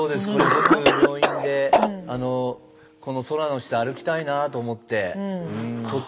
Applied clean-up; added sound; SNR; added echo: none; Cough; -1 dB; none.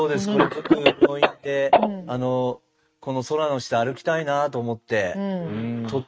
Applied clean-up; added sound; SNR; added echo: neural mask model RNNoise.